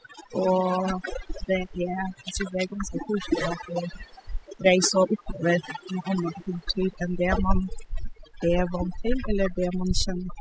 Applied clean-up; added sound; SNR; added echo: classical method spectral subtraction.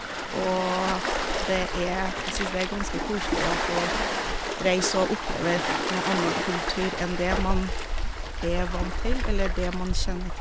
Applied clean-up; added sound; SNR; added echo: none; Waves, surf; -2 dB; none.